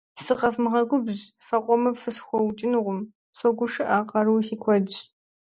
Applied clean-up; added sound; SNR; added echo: none; none; none; none.